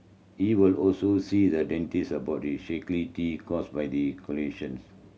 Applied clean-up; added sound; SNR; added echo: none; none; none; none.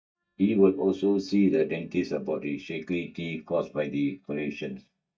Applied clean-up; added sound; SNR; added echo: neural mask model DeepFilterNet 3.